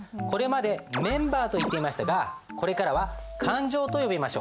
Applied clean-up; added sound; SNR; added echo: none; none; none; none.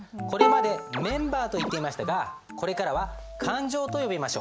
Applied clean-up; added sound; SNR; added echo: none; Bowed string instrument; 0 dB; none.